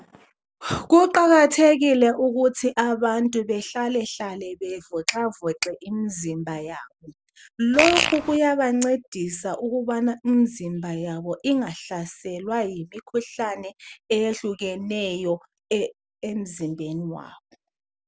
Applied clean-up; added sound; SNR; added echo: none; Fart; -1 dB; none.